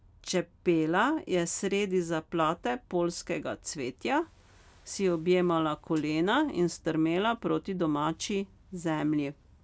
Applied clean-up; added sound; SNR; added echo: none; none; none; none.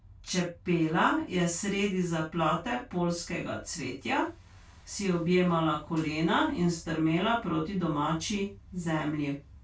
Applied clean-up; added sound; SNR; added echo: none; none; none; reverberation time 0.2 s.